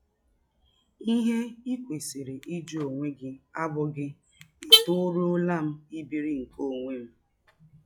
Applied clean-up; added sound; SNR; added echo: classical method log-MMSE.